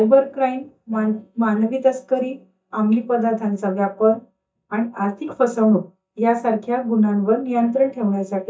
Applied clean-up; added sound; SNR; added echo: neural mask model DeepFilterNet 3.